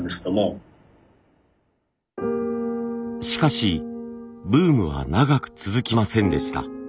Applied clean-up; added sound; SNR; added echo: none; none; none; none.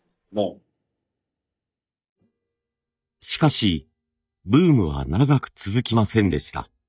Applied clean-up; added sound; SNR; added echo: neural mask model DeepFilterNet 3.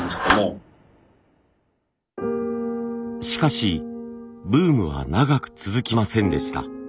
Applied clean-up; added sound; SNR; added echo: none; Clapping; 10 dB; none.